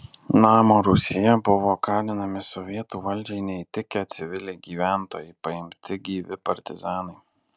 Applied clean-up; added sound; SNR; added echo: none; none; none; none.